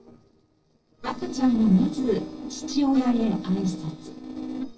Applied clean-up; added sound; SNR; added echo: neural separator model SepFormer DNS4.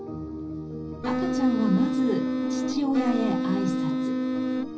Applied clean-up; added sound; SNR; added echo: none; Wind instrument, woodwind instrument; -2 dB; reverberation time 0.5 s.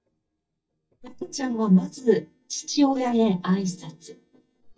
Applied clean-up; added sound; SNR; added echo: neural mask model DeepFilterNet 3.